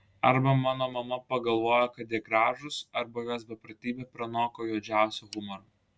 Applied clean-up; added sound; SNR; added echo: none; none; none; none.